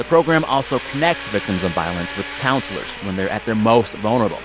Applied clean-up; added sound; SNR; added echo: none; Domestic sounds, home sounds; 12 dB; none.